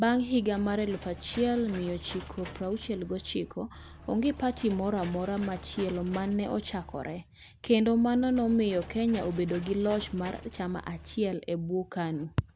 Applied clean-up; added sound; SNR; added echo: none; Engine / Mechanisms; 16 dB; none.